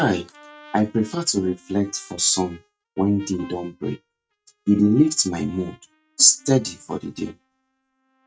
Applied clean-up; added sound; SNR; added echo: neural mask model RNNoise.